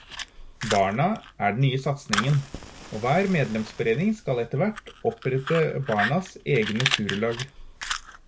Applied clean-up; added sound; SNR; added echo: none; Fire; 9 dB; none.